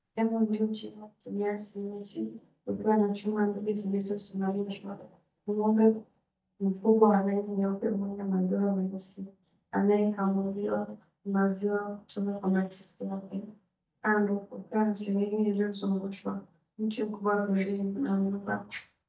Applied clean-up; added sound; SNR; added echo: neural mask model DeepFilterNet 3.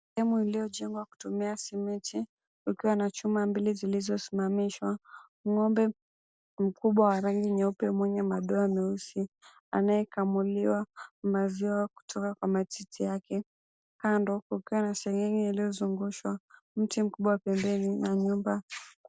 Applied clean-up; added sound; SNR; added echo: none; none; none; none.